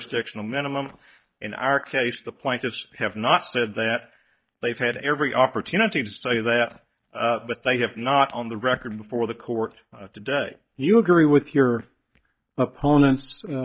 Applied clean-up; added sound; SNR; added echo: neural mask model DeepFilterNet 3.